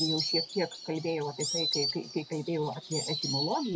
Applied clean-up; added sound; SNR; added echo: none; Insect; 2 dB; none.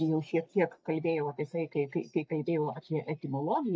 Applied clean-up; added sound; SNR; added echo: neural mask model DeepFilterNet 3.